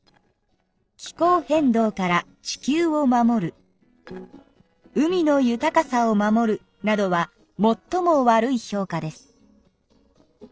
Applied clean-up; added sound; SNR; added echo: neural separator model SepFormer DNS4.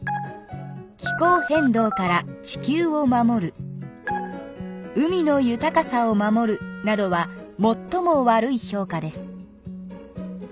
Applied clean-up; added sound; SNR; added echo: none; Telephone; 5 dB; none.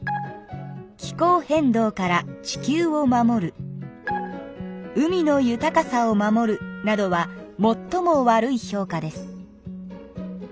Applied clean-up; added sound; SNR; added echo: none; none; none; none.